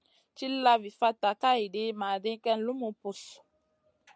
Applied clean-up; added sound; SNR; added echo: none; none; none; none.